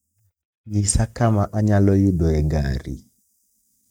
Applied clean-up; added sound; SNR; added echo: neural mask model DeepFilterNet 3.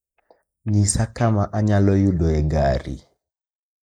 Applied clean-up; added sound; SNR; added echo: neural mask model Resemble Enhance denoiser.